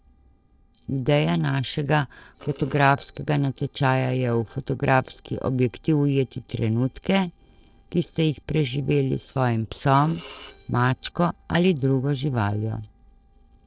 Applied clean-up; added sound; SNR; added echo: neural separator model SepFormer DNS4.